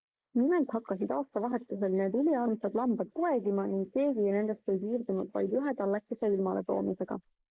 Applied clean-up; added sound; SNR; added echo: neural mask model Resemble Enhance denoiser.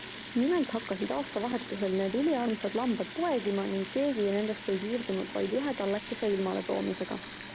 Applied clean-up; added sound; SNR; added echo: none; Sink (filling or washing) / Water tap, faucet; 12 dB; none.